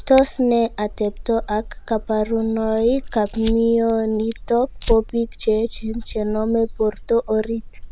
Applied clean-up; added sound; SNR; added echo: none; Fire; 11 dB; none.